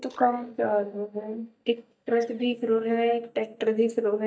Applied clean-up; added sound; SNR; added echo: neural mask model DeepFilterNet 3.